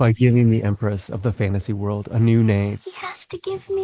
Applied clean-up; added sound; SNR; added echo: neural mask model Resemble Enhance denoiser.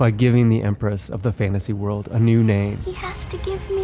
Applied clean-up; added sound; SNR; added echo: none; none; none; none.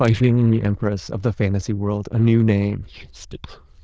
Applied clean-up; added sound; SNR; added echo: neural diffusion model UNIVERSE++.